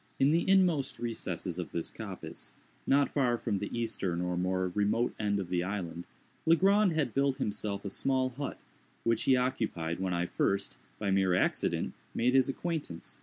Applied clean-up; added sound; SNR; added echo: none; none; none; none.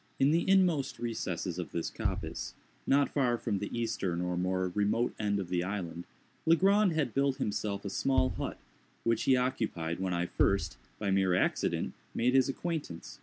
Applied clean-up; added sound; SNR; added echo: none; Bass drum; 8 dB; none.